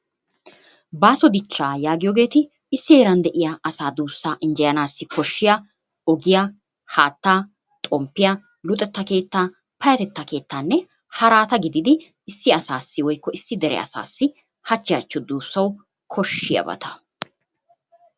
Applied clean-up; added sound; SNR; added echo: none; none; none; none.